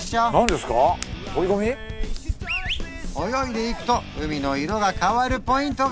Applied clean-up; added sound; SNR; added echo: none; Hands; 9 dB; none.